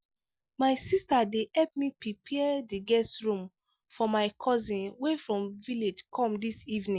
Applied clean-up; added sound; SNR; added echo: none; none; none; none.